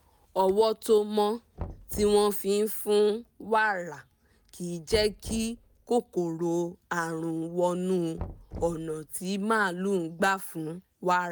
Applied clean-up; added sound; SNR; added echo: none; Knock; 17 dB; none.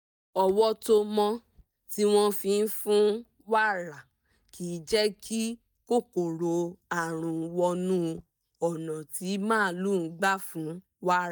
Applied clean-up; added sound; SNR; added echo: neural mask model DeepFilterNet 3.